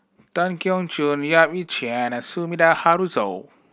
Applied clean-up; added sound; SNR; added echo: none; none; none; none.